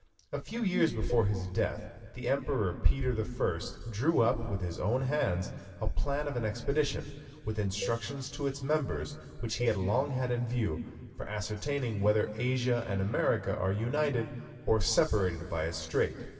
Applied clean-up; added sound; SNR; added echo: none; Cowbell; 17 dB; reverberation time 2.2 s.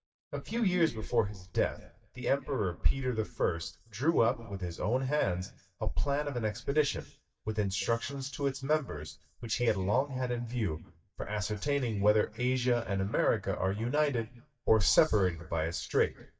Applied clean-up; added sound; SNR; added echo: neural mask model DeepFilterNet 3.